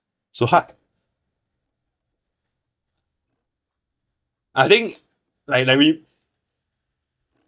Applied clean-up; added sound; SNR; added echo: neural mask model DeepFilterNet 3.